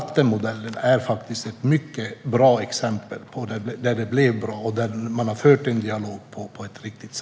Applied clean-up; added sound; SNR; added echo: none; none; none; none.